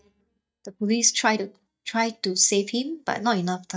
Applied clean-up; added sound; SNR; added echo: neural mask model DeepFilterNet 3.